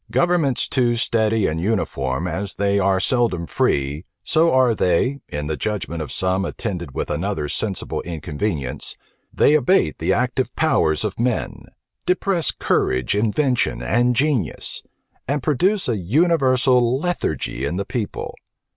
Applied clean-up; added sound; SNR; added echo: none; none; none; none.